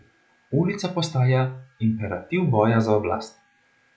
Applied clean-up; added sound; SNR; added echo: none; none; none; none.